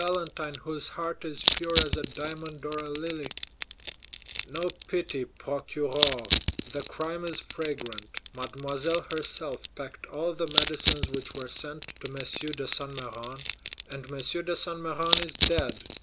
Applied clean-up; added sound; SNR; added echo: none; Crushing; 0 dB; none.